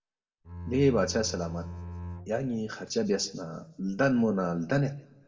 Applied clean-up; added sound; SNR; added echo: none; Bowed string instrument; 11 dB; reverberation time 0.7 s.